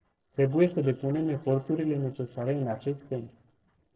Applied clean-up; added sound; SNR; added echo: neural separator model SepFormer DNS4.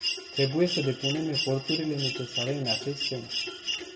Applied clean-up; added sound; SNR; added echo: none; Mechanisms; 3 dB; reverberation time 0.9 s.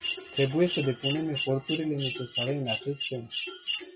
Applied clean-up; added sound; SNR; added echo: classical method WPE with log-MMSE.